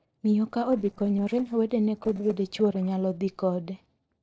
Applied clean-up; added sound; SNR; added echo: neural separator model SepFormer DNS4.